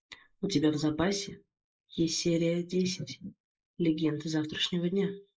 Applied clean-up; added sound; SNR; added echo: neural mask model Resemble Enhance denoiser.